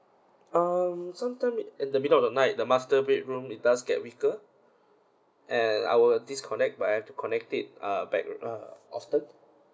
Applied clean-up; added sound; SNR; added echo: none; none; none; none.